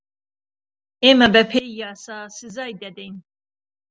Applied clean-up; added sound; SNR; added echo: none; none; none; none.